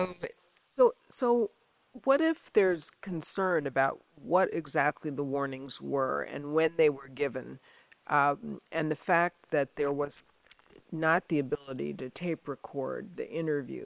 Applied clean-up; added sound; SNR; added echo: neural separator model SepFormer WHAM!.